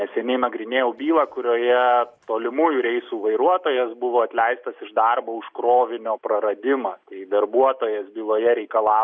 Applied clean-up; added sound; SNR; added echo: none; none; none; none.